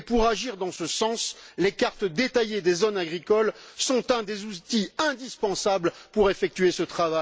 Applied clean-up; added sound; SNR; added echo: none; none; none; none.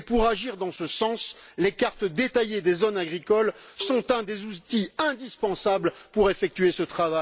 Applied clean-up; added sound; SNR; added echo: none; Marimba, xylophone; 17 dB; none.